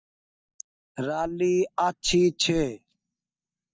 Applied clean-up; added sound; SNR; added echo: neural mask model DeepFilterNet 3.